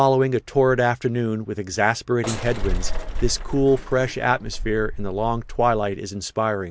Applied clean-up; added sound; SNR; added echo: none; Bus / Engine; 4 dB; none.